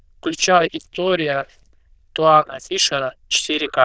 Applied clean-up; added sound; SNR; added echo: neural diffusion model UNIVERSE++.